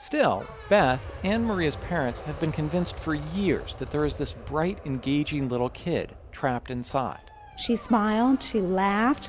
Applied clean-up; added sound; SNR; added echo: none; Aircraft + Squeak; 14 dB; none.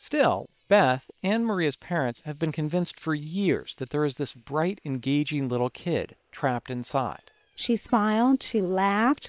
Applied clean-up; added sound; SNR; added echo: neural separator model SepFormer WHAM!.